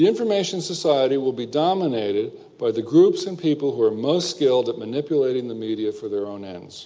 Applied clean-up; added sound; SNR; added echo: none; none; none; none.